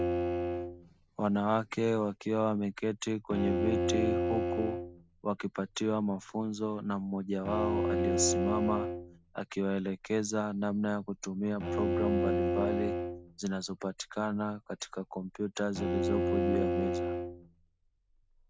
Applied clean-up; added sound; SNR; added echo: none; Bowed string instrument; 1 dB; none.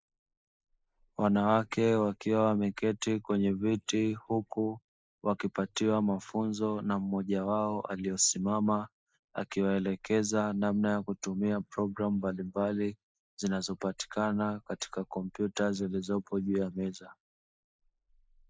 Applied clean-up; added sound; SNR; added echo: neural mask model Resemble Enhance denoiser.